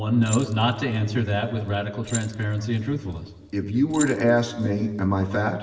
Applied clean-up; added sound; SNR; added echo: none; Keys jangling; 17 dB; reverberation time 1.4 s.